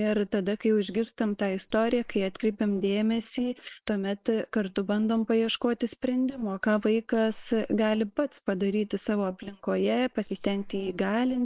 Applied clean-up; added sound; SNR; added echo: neural separator model SepFormer WHAM!.